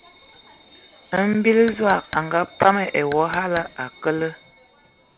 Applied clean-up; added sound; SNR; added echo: none; Bell + Knock; 18 dB; none.